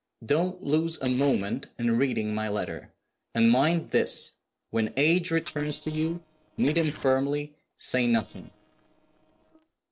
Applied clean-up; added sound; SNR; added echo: neural separator model SepFormer DNS4.